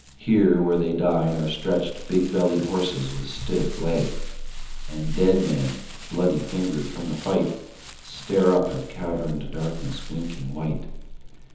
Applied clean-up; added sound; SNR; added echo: none; Crumpling, crinkling; 18 dB; reverberation time 1.3 s.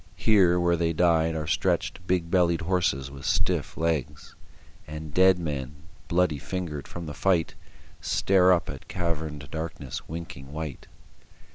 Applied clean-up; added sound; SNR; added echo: none; none; none; none.